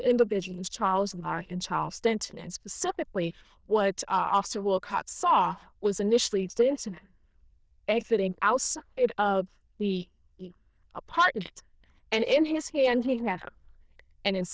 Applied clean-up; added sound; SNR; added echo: neural diffusion model UNIVERSE++.